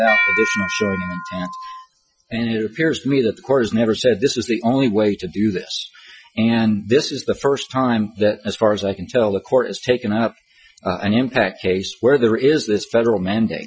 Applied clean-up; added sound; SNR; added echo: classical method Wiener filter.